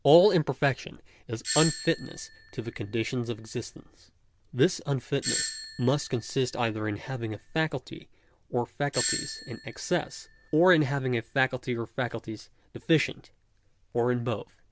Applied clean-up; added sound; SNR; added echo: none; Doorbell; 9 dB; none.